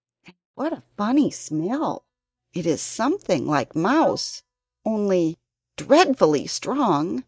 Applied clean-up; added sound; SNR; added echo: neural mask model DeepFilterNet 3.